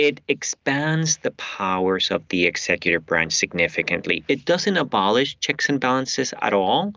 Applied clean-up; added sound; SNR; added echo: none; none; none; none.